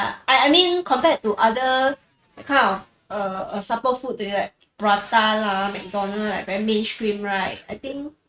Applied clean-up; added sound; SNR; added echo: neural mask model RNNoise.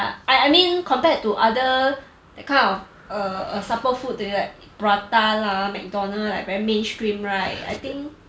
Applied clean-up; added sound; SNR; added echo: none; none; none; none.